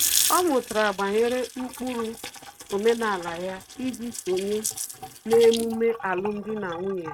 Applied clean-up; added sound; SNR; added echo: neural mask model RNNoise.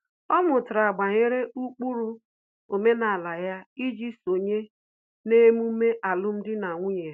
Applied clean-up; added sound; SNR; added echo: none; none; none; none.